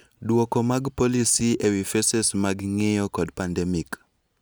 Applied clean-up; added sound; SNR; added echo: none; none; none; none.